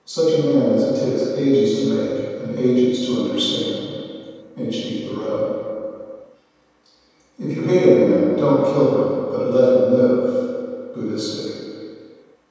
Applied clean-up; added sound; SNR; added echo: none; none; none; reverberation time 2.1 s.